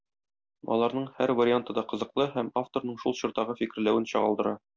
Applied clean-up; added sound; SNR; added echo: none; none; none; none.